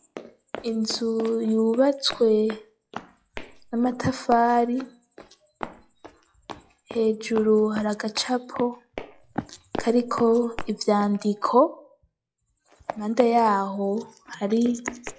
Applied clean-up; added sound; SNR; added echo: classical method log-MMSE.